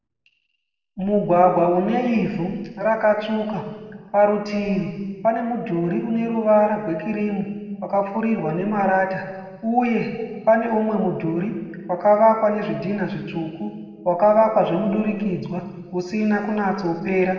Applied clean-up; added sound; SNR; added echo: none; none; none; reverberation time 1.5 s.